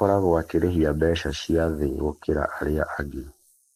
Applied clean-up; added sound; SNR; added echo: neural mask model Resemble Enhance denoiser.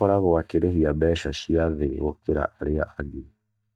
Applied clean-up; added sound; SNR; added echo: neural mask model DeepFilterNet 3.